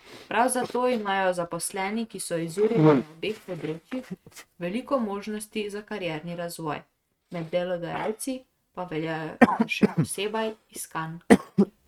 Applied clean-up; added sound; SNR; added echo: neural mask model RNNoise.